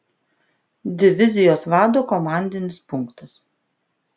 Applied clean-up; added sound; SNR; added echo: none; none; none; none.